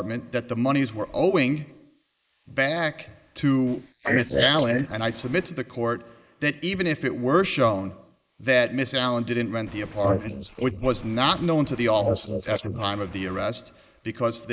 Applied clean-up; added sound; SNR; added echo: neural mask model Resemble Enhance denoiser.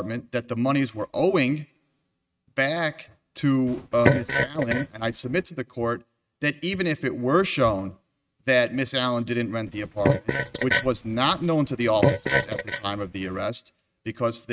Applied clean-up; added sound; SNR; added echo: neural mask model RNNoise.